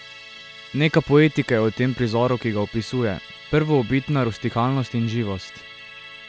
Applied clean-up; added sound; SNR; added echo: none; Musical instrument; 19 dB; none.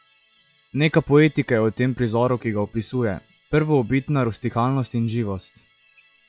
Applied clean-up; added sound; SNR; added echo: classical method log-MMSE.